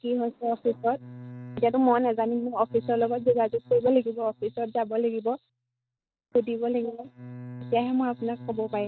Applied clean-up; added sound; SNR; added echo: neural mask model RNNoise.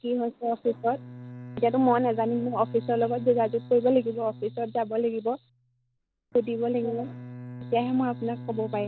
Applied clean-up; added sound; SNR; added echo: none; Bowed string instrument; 15 dB; none.